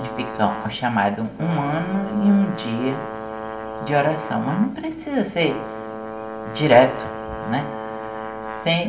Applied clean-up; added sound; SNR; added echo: none; Brass instrument; 9 dB; reverberation time 0.8 s.